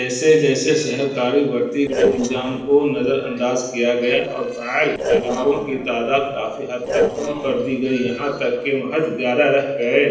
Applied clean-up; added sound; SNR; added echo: neural separator model SepFormer DNS4.